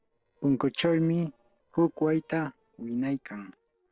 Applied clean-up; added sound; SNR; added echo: neural separator model SepFormer DNS4.